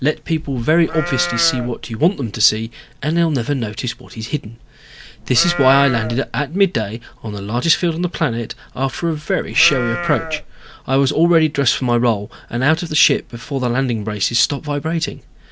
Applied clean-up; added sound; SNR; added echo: none; Livestock, farm animals, working animals; 8 dB; none.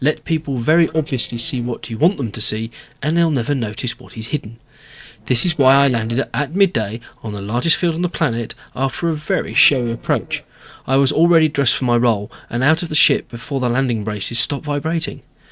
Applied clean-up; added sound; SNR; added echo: neural separator model SepFormer DNS4.